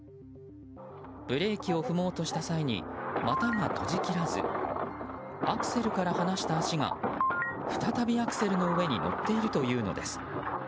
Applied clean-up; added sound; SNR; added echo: none; none; none; none.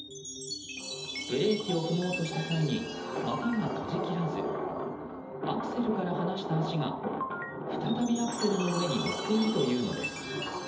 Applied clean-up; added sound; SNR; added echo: none; Chime; 12 dB; reverberation time 1.2 s.